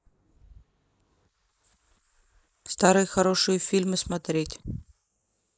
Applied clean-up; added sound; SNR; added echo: neural mask model Resemble Enhance denoiser.